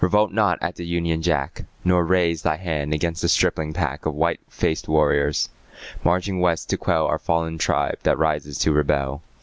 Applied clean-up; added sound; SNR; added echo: none; none; none; none.